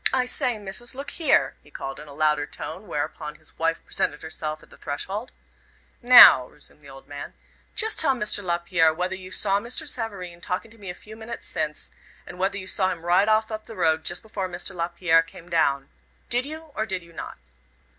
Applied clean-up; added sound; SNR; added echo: none; none; none; none.